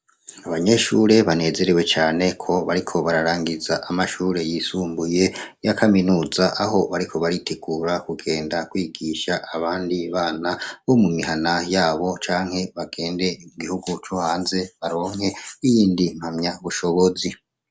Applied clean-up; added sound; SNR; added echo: none; none; none; none.